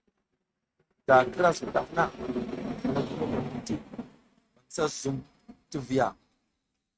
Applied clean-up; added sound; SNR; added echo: neural mask model RNNoise.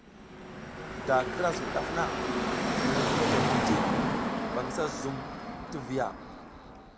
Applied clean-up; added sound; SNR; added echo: none; Car passing by / Traffic noise, roadway noise; -4 dB; none.